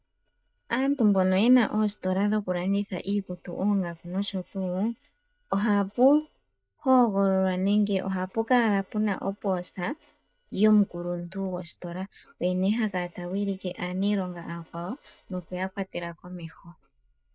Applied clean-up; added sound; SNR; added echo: neural mask model DeepFilterNet 3.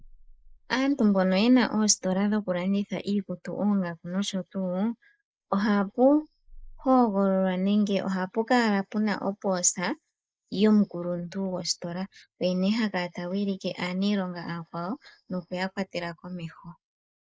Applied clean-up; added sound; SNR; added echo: neural mask model Resemble Enhance denoiser.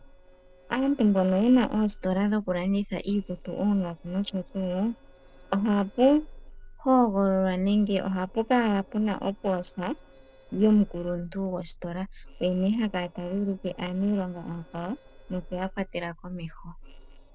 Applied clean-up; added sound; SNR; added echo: neural separator model SepFormer DNS4.